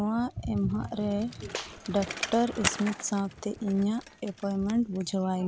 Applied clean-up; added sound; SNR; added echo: none; Bicycle; 11 dB; none.